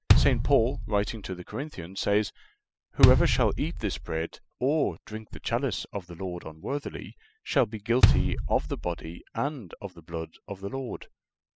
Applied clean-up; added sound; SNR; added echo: classical method spectral subtraction.